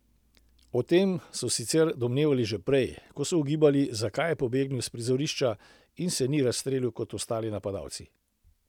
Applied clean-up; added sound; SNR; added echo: none; none; none; none.